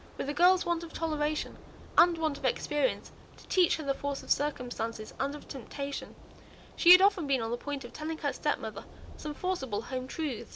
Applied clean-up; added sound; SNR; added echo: none; Thunder / Rain; 18 dB; none.